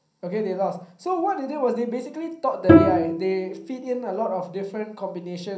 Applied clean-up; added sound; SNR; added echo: none; Bowed string instrument; -5 dB; reverberation time 0.6 s.